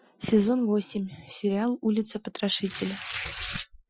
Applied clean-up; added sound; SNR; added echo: classical method Wiener filter.